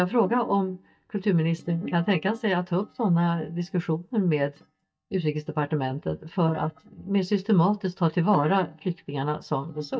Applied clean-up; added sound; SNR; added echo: neural mask model DeepFilterNet 3.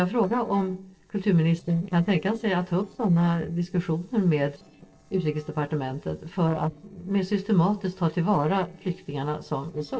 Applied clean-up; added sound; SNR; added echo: neural separator model SepFormer DNS4.